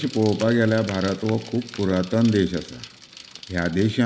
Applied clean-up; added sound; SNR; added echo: none; Bicycle; 19 dB; none.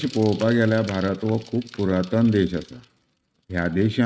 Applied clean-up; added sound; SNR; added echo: neural mask model RNNoise.